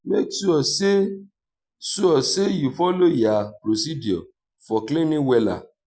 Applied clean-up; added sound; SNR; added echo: none; none; none; none.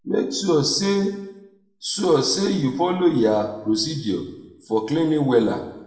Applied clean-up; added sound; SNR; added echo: none; none; none; reverberation time 0.8 s.